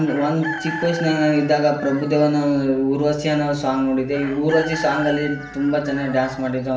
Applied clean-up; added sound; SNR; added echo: none; Chicken, rooster; 13 dB; reverberation time 0.7 s.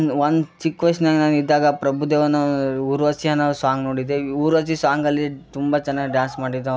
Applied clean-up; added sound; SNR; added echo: none; none; none; none.